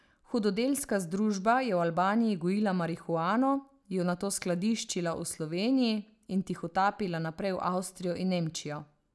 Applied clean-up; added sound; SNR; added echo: none; none; none; none.